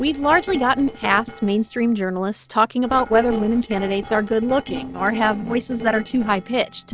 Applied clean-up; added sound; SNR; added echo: neural separator model SepFormer DNS4.